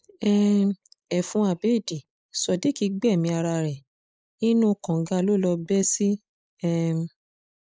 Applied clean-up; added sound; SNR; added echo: neural mask model Resemble Enhance denoiser.